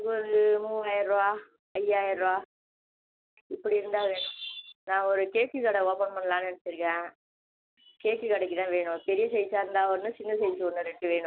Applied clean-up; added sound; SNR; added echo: none; none; none; none.